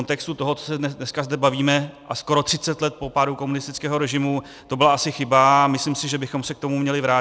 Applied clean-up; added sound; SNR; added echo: none; none; none; none.